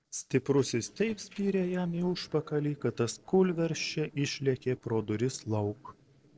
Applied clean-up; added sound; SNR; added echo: neural separator model SepFormer DNS4.